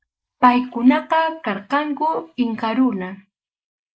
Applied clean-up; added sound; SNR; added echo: neural mask model Resemble Enhance denoiser.